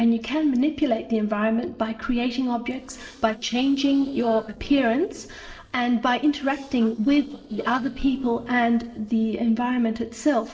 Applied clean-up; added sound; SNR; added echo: neural separator model SepFormer DNS4.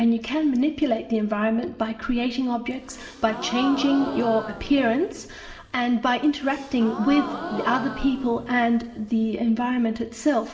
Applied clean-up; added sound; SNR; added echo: none; Gasp; 12 dB; reverberation time 1.1 s.